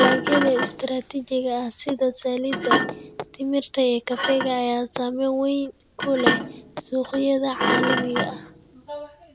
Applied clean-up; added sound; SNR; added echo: none; Thump, thud; 3 dB; none.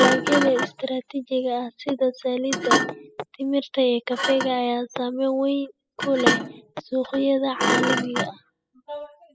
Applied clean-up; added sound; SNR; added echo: classical method spectral subtraction.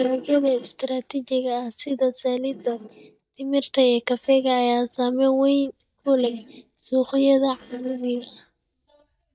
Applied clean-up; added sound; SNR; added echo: neural mask model DeepFilterNet 3.